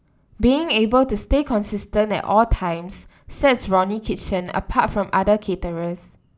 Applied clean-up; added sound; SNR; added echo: none; none; none; none.